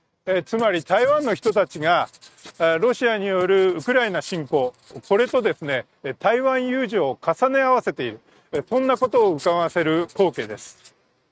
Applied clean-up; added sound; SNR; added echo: neural mask model RNNoise.